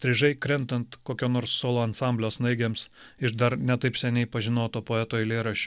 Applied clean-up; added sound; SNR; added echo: none; none; none; none.